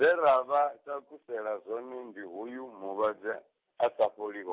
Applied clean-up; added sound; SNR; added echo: none; none; none; none.